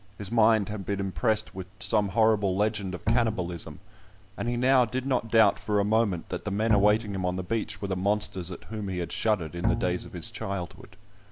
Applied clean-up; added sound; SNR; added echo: none; Bowed string instrument; 5 dB; none.